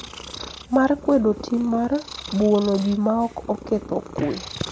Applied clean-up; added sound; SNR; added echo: none; Purr; 15 dB; none.